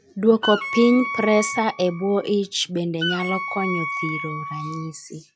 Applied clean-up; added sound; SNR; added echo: classical method log-MMSE.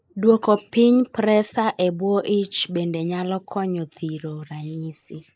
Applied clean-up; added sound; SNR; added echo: neural mask model Resemble Enhance denoiser.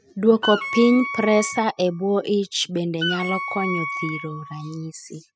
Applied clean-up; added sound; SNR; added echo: classical method spectral subtraction.